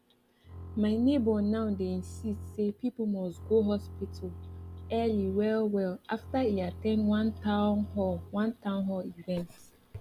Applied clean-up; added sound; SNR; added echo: none; Bowed string instrument; 13 dB; none.